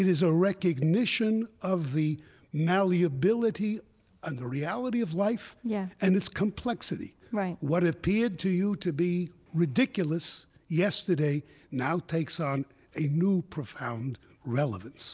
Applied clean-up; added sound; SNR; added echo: none; none; none; none.